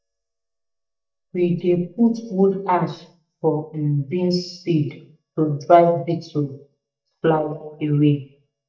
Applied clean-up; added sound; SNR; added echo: neural mask model DeepFilterNet 3.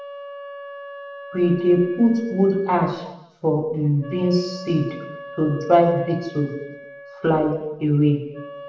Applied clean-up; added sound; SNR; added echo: none; Wind instrument, woodwind instrument; 17 dB; reverberation time 0.9 s.